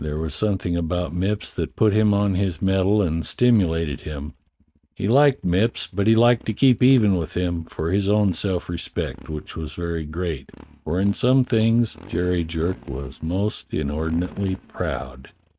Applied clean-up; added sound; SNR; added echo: neural mask model RNNoise.